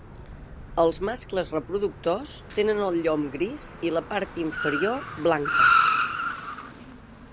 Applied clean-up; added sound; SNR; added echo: none; Car; 1 dB; none.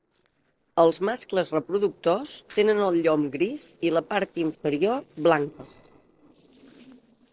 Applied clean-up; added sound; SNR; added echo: neural separator model SepFormer DNS4.